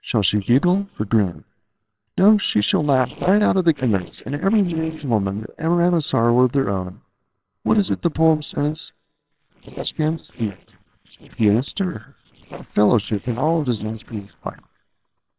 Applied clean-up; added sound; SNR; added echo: neural separator model SepFormer WHAMR!.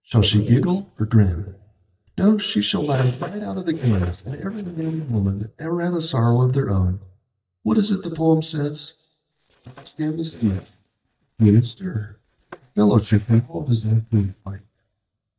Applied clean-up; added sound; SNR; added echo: neural mask model DeepFilterNet 3.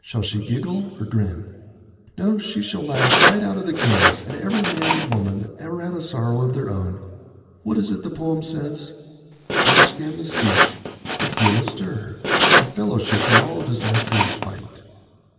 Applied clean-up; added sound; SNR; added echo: none; Writing; -4 dB; reverberation time 2.2 s.